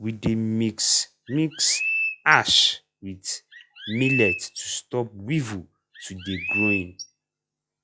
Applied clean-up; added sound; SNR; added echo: classical method log-MMSE.